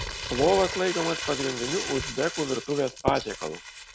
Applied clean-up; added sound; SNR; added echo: none; Percussion + Crumpling, crinkling; 6 dB; none.